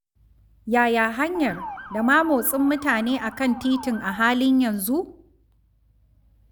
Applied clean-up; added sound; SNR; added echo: none; Motor vehicle (road) / Siren; 14 dB; none.